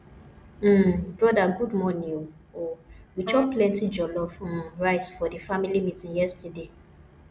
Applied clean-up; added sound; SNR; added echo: none; Wind instrument, woodwind instrument; 11 dB; none.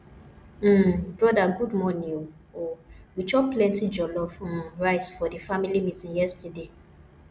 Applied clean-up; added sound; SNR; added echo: none; none; none; none.